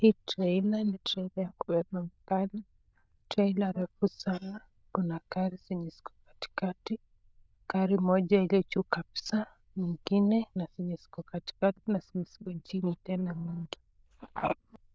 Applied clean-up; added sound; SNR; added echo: neural diffusion model UNIVERSE++.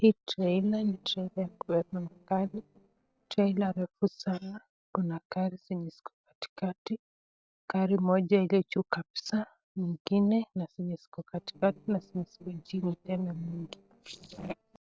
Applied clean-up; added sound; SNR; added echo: neural separator model SepFormer DNS4.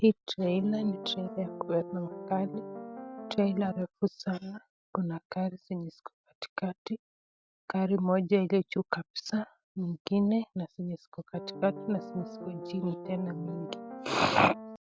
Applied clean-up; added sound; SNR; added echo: none; Piano; 10 dB; none.